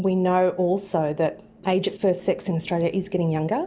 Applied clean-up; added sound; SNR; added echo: none; none; none; none.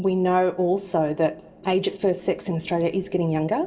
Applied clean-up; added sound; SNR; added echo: none; none; none; reverberation time 0.4 s.